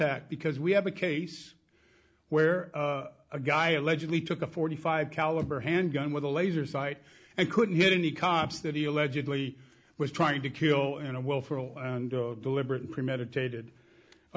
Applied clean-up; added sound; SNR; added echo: none; none; none; none.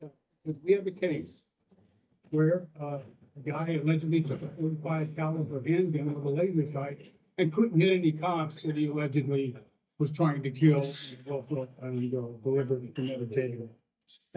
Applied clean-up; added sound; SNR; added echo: neural mask model DeepFilterNet 3.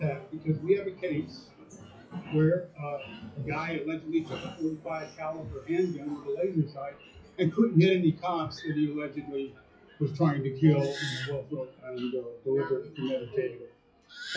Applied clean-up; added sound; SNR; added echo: classical method WPE with log-MMSE.